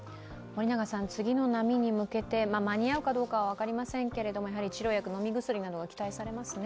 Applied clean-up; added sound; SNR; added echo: none; none; none; none.